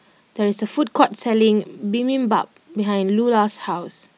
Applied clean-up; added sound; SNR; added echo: none; none; none; none.